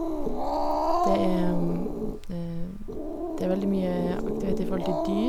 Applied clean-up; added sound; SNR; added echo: none; Growling; -3 dB; none.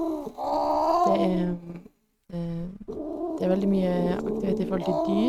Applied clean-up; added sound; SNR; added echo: neural mask model RNNoise.